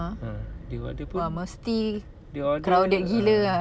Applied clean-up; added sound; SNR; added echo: none; none; none; none.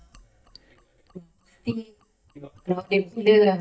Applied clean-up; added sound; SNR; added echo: neural mask model DeepFilterNet 3.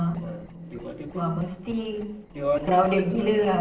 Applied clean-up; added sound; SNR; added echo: neural separator model SepFormer DNS4.